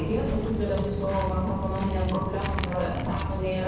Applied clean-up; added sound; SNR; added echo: none; Walk, footsteps; 0 dB; reverberation time 1.1 s.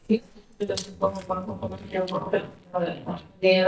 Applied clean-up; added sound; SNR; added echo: neural mask model DeepFilterNet 3.